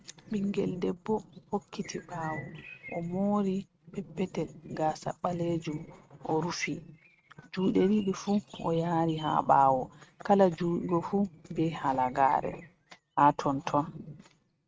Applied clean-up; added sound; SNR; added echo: neural mask model RNNoise.